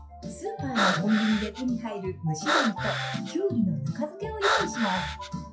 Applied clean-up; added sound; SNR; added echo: classical method WPE with log-MMSE.